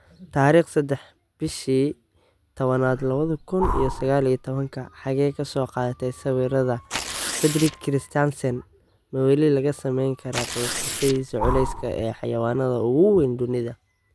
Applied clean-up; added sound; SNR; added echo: none; Tearing + Breathing; 7 dB; none.